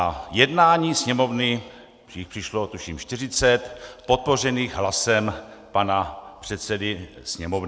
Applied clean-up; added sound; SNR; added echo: none; none; none; none.